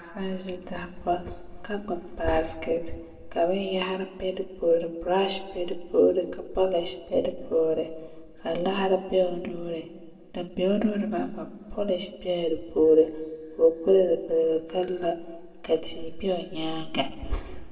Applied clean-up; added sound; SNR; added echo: none; none; none; reverberation time 1.2 s.